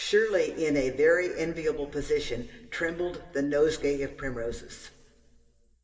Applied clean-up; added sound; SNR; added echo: none; none; none; reverberation time 2.2 s.